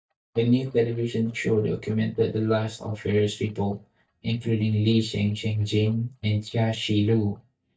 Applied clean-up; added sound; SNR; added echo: neural mask model DeepFilterNet 3.